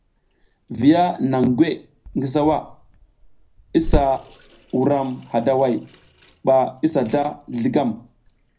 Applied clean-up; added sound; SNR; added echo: none; Sink (filling or washing) / Water tap, faucet; 12 dB; reverberation time 0.5 s.